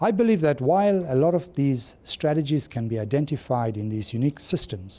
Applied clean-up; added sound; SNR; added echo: none; none; none; none.